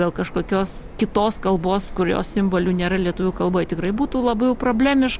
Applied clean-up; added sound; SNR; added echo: none; Subway, metro, underground; 14 dB; none.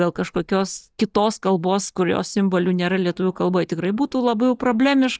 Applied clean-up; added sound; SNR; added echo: neural mask model DeepFilterNet 3.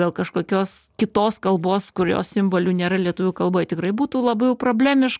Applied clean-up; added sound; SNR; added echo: none; none; none; none.